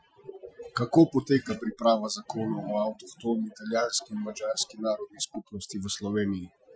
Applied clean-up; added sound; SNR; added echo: classical method Wiener filter.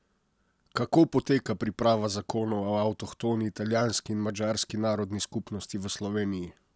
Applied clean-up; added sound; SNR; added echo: none; none; none; none.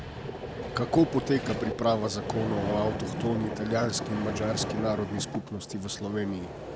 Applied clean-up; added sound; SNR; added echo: none; Vehicle; 5 dB; none.